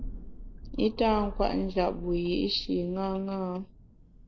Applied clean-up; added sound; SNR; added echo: none; Thunder; 10 dB; none.